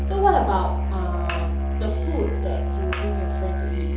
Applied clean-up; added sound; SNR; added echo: none; Musical instrument; -3 dB; reverberation time 2.8 s.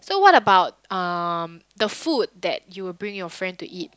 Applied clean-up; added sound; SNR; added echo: none; none; none; none.